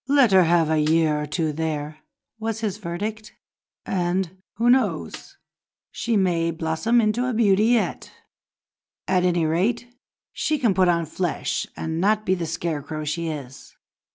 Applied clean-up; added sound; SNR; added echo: none; Snare drum; 18 dB; none.